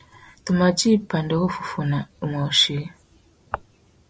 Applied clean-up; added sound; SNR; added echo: none; none; none; none.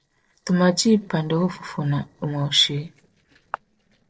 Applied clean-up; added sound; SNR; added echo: neural separator model SepFormer DNS4.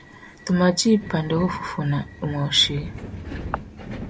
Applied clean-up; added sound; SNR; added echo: none; Subway, metro, underground; 13 dB; none.